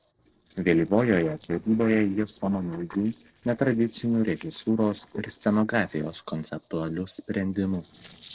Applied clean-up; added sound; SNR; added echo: neural separator model SepFormer DNS4.